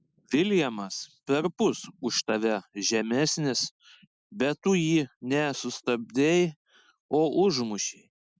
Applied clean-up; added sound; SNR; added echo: none; none; none; none.